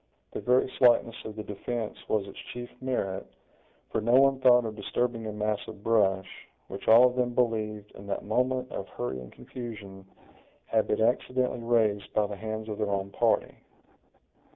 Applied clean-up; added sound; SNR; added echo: none; none; none; none.